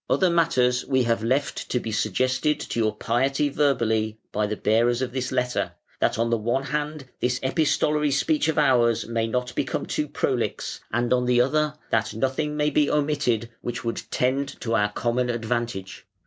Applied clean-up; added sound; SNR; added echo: none; none; none; none.